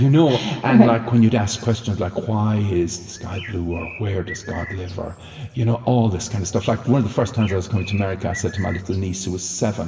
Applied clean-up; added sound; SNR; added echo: none; Bird; 19 dB; reverberation time 2.0 s.